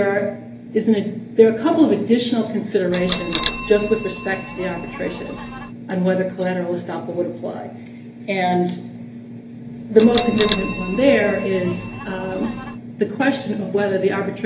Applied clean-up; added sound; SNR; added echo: none; Bell; 14 dB; reverberation time 0.3 s.